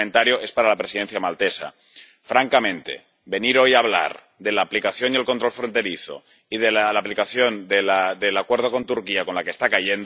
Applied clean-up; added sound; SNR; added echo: none; none; none; none.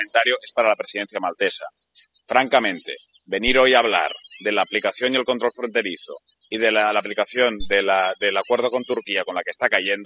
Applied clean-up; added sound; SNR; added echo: classical method spectral subtraction.